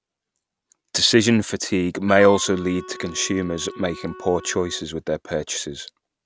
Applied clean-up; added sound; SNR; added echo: none; Wind instrument, woodwind instrument; 16 dB; none.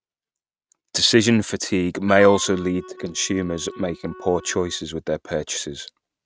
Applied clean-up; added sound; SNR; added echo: neural mask model RNNoise.